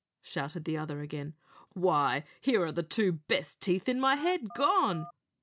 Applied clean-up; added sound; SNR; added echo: none; Telephone; 16 dB; none.